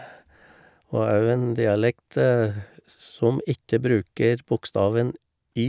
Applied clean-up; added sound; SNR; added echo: none; none; none; none.